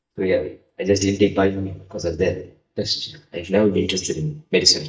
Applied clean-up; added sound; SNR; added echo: neural mask model DeepFilterNet 3.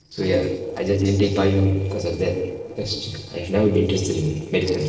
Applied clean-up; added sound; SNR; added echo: neural separator model SepFormer DNS4.